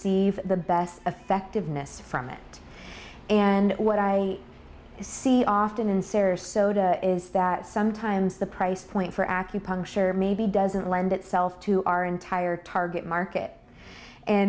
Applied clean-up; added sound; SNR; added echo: none; none; none; none.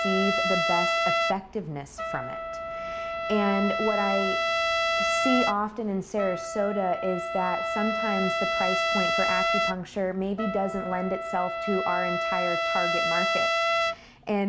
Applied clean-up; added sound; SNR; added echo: none; Trumpet; -2 dB; none.